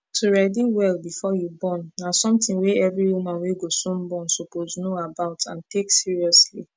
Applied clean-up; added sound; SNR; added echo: none; none; none; none.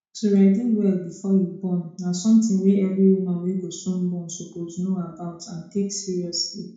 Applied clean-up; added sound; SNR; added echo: none; none; none; reverberation time 0.5 s.